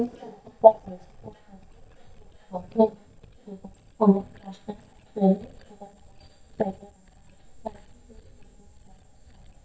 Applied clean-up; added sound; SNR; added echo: neural mask model DeepFilterNet 3.